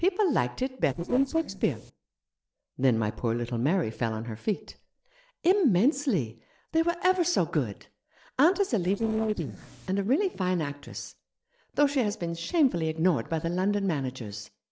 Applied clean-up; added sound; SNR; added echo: neural separator model SepFormer DNS4.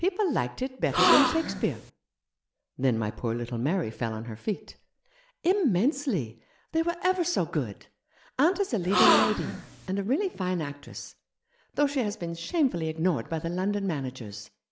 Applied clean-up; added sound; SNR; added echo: none; Gasp; -3 dB; none.